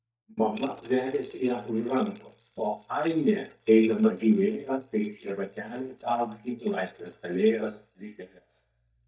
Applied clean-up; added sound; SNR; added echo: neural mask model DeepFilterNet 3.